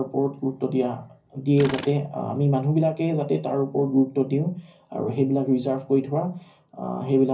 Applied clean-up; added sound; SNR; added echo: none; Tools; 17 dB; reverberation time 0.5 s.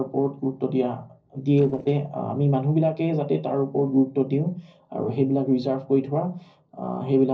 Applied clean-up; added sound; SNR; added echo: neural separator model SepFormer DNS4.